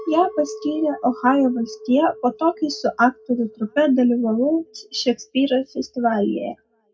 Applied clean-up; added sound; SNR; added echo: none; Chink, clink; 19 dB; reverberation time 0.2 s.